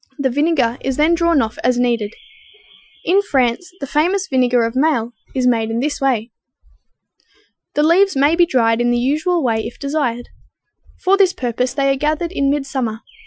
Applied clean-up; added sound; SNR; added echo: classical method Wiener filter.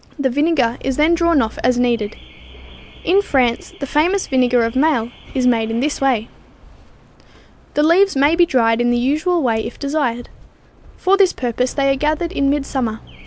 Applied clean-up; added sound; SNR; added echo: none; Breathing + Alarm / Car; 20 dB; none.